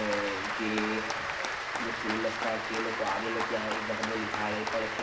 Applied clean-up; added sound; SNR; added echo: none; Applause; -1 dB; reverberation time 0.8 s.